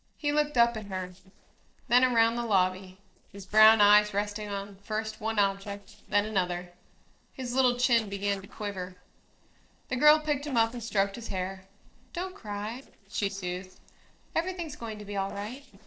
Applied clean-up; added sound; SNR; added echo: neural separator model SepFormer DNS4.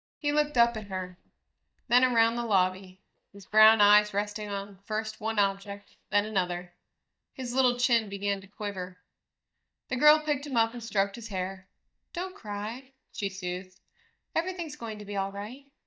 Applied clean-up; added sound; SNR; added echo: neural mask model DeepFilterNet 3.